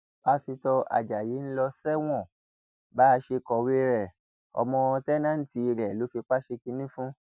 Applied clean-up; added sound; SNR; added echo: none; none; none; none.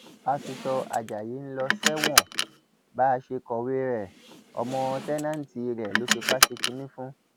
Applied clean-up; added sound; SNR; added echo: none; Car; 0 dB; none.